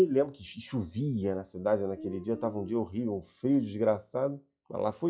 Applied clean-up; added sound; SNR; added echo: classical method log-MMSE.